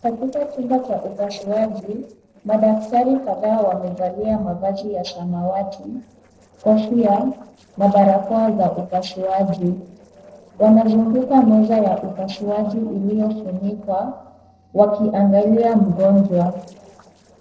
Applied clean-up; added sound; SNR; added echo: neural separator model SepFormer DNS4.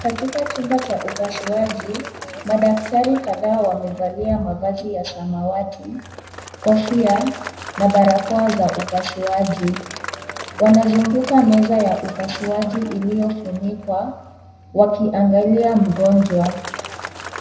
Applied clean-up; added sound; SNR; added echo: none; Applause / Crowd; 15 dB; reverberation time 0.7 s.